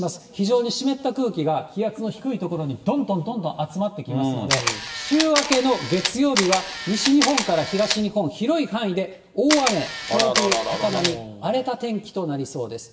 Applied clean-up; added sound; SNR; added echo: none; Camera; 3 dB; reverberation time 0.7 s.